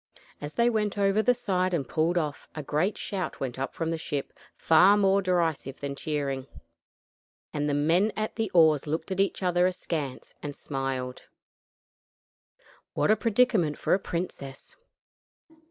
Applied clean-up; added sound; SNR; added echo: none; none; none; none.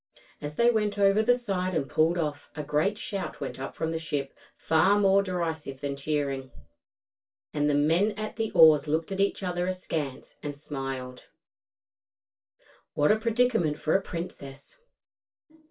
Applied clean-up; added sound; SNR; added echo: none; none; none; reverberation time 0.2 s.